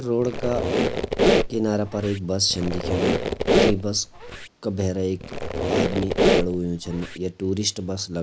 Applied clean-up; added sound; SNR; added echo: none; Squeak; -3 dB; none.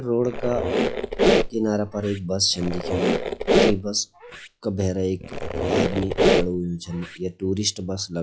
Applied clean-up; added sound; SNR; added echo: classical method log-MMSE.